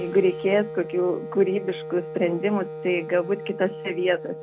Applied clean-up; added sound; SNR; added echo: none; Wind instrument, woodwind instrument; 10 dB; none.